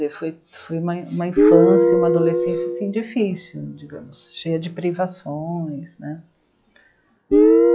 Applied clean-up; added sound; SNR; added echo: classical method log-MMSE.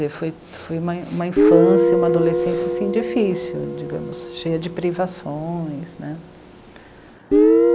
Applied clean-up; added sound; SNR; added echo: none; Guitar; -4 dB; none.